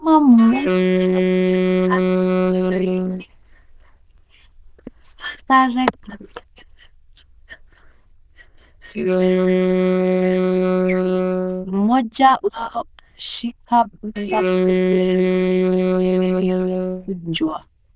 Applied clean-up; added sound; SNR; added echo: neural diffusion model UNIVERSE++.